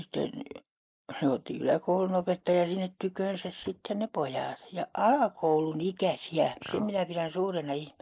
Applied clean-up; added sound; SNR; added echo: neural mask model Resemble Enhance denoiser.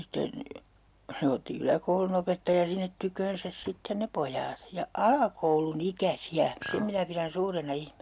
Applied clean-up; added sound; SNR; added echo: none; Chink, clink; 13 dB; none.